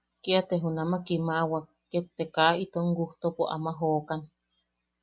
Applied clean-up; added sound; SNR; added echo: none; none; none; none.